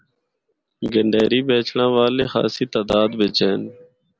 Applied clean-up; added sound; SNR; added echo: none; none; none; none.